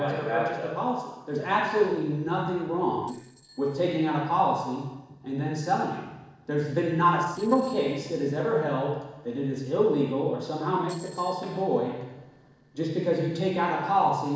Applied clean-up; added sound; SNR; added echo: neural separator model SepFormer DNS4.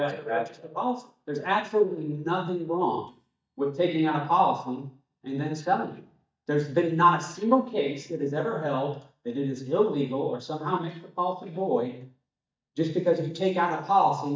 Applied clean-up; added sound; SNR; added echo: neural mask model DeepFilterNet 3.